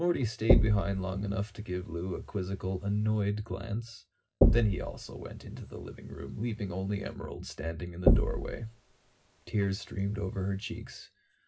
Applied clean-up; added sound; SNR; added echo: none; Knock; -2 dB; reverberation time 0.4 s.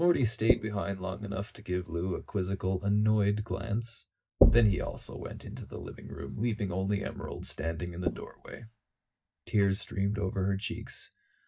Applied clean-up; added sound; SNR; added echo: neural mask model DeepFilterNet 3.